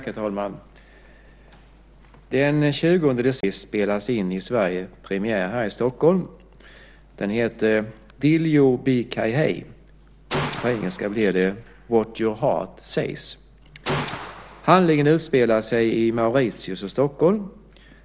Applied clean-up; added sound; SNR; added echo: none; Gunshot, gunfire; 11 dB; none.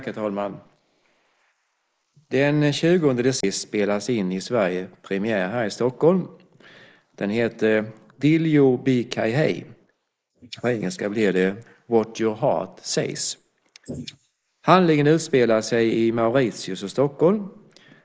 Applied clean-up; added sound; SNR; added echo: neural mask model Resemble Enhance denoiser.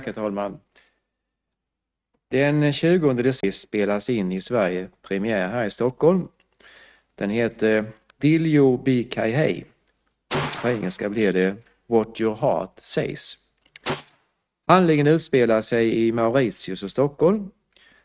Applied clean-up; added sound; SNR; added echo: neural mask model RNNoise.